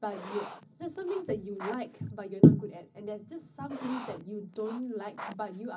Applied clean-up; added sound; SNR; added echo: none; Writing; 15 dB; reverberation time 0.4 s.